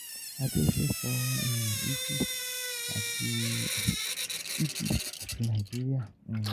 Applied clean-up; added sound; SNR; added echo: none; Drip / Sink (filling or washing); 3 dB; none.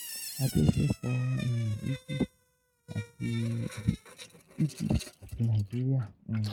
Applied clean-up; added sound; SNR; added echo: neural mask model RNNoise.